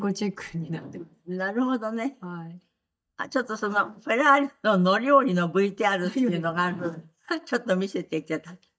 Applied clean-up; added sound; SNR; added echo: neural mask model DeepFilterNet 3.